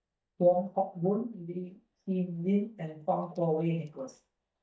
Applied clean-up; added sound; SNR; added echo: neural mask model DeepFilterNet 3.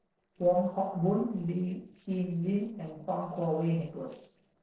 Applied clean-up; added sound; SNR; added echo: neural separator model SepFormer DNS4.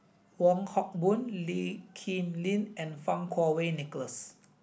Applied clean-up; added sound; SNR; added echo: none; none; none; none.